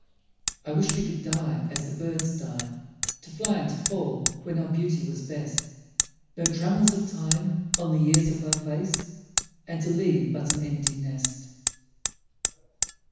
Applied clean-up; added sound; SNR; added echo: none; Hammer; 4 dB; reverberation time 1.1 s.